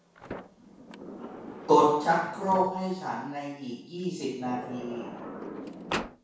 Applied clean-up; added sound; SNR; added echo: none; Sliding door; 11 dB; reverberation time 0.7 s.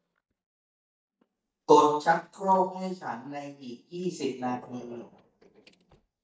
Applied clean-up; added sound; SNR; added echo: neural mask model DeepFilterNet 3.